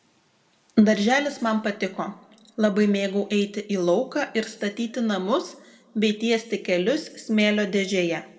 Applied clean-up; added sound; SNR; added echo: none; none; none; reverberation time 1.0 s.